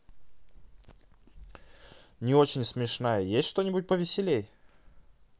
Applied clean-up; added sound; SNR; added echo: none; none; none; none.